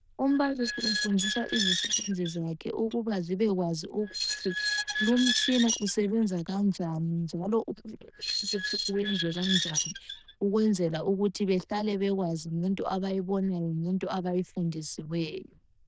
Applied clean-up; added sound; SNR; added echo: neural diffusion model UNIVERSE++.